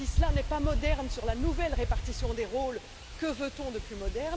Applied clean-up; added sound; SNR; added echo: none; Wind; -2 dB; none.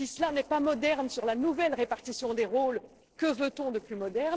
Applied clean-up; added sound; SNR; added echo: neural separator model SepFormer DNS4.